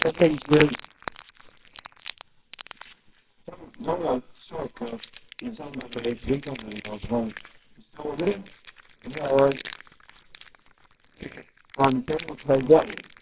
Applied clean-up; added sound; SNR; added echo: neural separator model SepFormer WHAMR!.